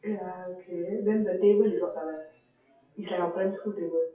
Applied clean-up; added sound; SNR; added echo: classical method WPE with log-MMSE.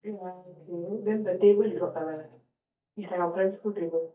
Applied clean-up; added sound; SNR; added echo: neural mask model DeepFilterNet 3.